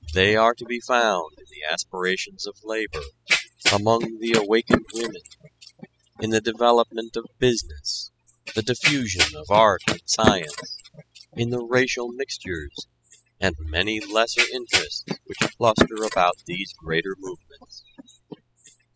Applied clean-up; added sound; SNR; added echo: classical method spectral subtraction.